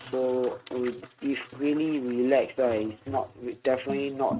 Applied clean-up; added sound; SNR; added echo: neural mask model RNNoise.